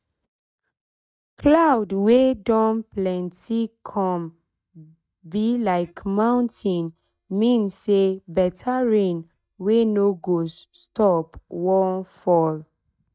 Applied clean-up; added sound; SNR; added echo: neural mask model DeepFilterNet 3.